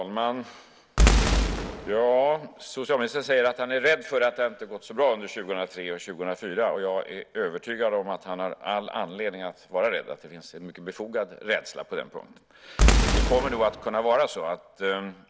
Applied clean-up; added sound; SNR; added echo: none; Boom; -4 dB; none.